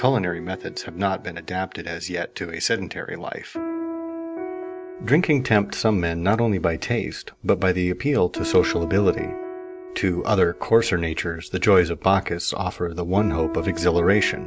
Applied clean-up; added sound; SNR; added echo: none; Piano; 12 dB; none.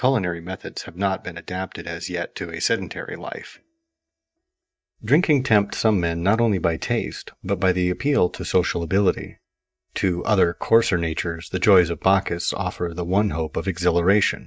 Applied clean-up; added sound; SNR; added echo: neural mask model DeepFilterNet 3.